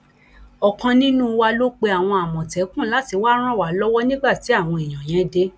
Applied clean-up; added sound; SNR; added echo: none; none; none; none.